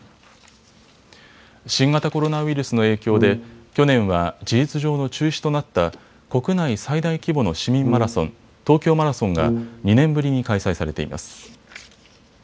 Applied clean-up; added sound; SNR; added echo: none; Brass instrument; 5 dB; none.